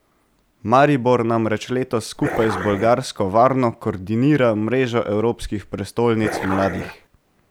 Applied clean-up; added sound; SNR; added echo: none; Dog; 8 dB; none.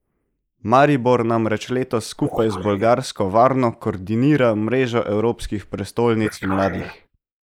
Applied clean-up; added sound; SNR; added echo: neural mask model Resemble Enhance denoiser.